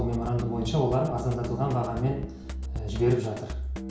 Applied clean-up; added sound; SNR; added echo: none; Drum kit; 7 dB; reverberation time 0.6 s.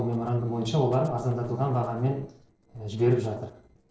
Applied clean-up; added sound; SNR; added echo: neural separator model SepFormer DNS4.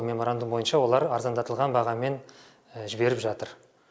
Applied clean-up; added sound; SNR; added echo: none; none; none; none.